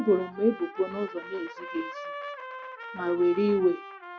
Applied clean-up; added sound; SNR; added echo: none; Trumpet; 12 dB; none.